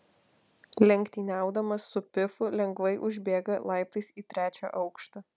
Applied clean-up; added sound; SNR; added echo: none; none; none; none.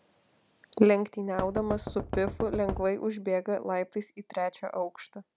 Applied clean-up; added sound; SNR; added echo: none; Knock; 6 dB; none.